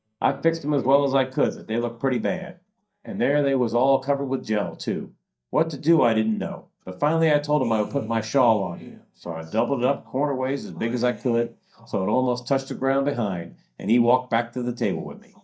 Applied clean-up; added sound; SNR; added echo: neural mask model DeepFilterNet 3.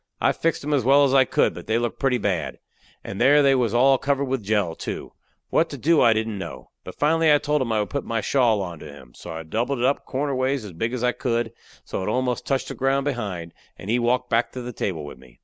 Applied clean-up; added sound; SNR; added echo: none; none; none; none.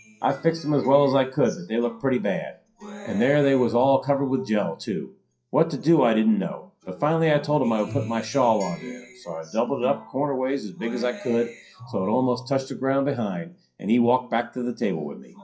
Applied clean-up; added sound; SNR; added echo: classical method WPE with log-MMSE.